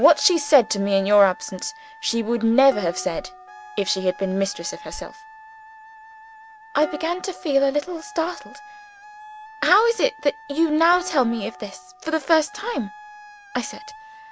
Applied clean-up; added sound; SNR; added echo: none; Dishes, pots, and pans + Wind instrument, woodwind instrument; 18 dB; none.